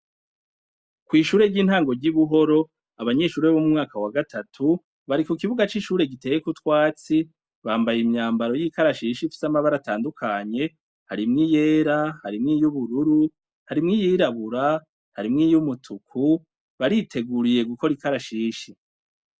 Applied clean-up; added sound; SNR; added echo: none; none; none; none.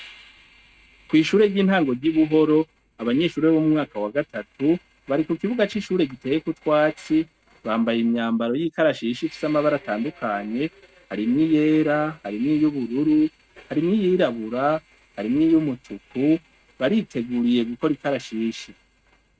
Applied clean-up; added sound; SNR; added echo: neural mask model RNNoise.